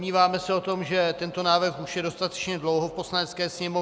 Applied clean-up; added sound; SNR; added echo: none; none; none; none.